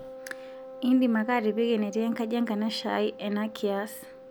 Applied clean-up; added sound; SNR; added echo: none; Wind instrument, woodwind instrument; 15 dB; none.